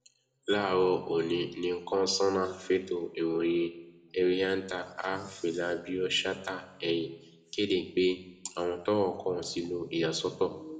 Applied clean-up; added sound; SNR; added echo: none; none; none; reverberation time 0.7 s.